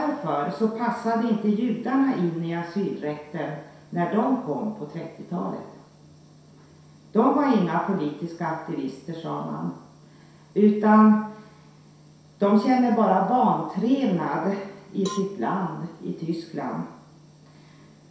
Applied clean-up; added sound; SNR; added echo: none; Cowbell; 18 dB; reverberation time 0.7 s.